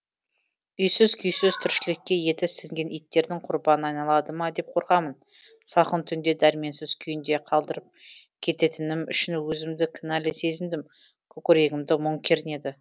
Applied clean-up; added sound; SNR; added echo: none; none; none; none.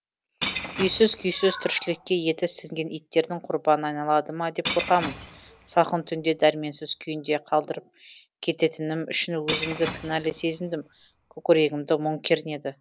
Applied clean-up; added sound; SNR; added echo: none; Shatter / Crushing; 10 dB; none.